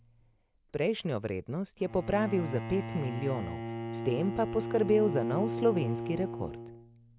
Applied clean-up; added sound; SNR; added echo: none; Bowed string instrument; 6 dB; none.